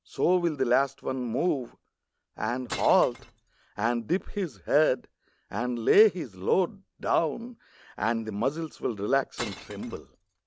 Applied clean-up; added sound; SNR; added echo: none; Glass; 13 dB; none.